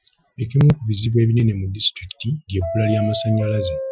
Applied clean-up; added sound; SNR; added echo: classical method Wiener filter.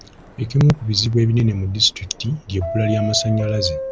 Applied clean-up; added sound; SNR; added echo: none; Subway, metro, underground; 11 dB; none.